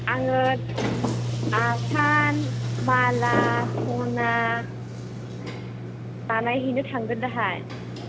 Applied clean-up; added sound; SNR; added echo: none; Sliding door; 2 dB; none.